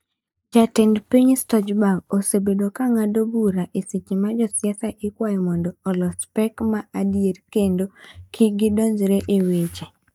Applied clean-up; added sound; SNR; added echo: neural mask model DeepFilterNet 3.